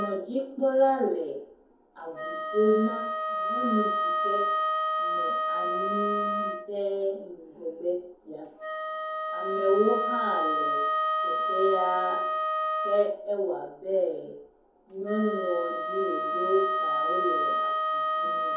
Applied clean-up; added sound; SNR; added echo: none; Wind instrument, woodwind instrument; 0 dB; reverberation time 0.6 s.